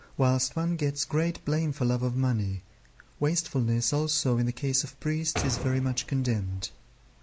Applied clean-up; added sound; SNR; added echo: none; Door; 10 dB; none.